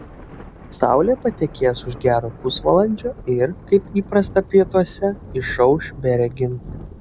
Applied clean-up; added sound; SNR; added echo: none; Thunder; 16 dB; none.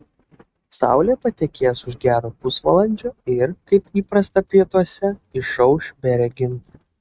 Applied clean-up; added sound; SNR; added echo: neural mask model RNNoise.